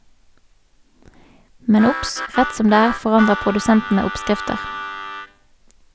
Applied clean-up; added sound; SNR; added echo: none; Harmonica; 8 dB; none.